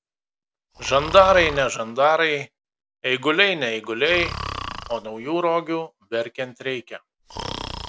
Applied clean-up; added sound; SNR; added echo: none; Breathing; 14 dB; none.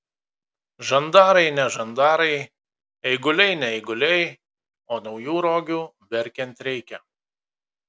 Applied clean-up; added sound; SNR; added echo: none; none; none; none.